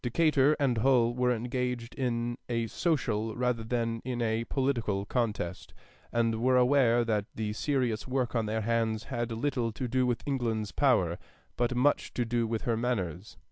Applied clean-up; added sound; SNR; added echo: none; none; none; none.